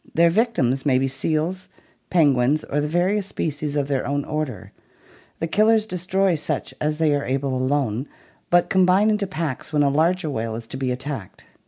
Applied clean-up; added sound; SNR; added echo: none; none; none; none.